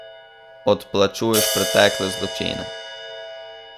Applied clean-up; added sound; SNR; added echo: none; Crash cymbal; 5 dB; none.